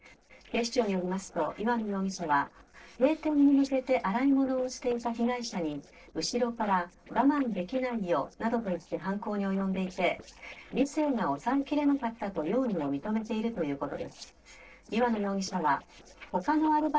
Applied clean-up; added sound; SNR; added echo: neural separator model SepFormer DNS4.